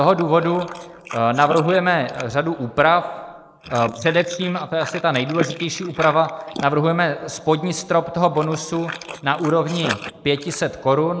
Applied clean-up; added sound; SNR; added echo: neural mask model Resemble Enhance denoiser.